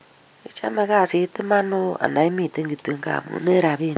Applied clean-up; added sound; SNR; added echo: none; none; none; none.